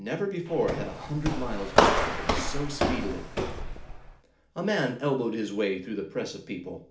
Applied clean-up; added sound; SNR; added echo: none; Walk, footsteps; -4 dB; reverberation time 0.4 s.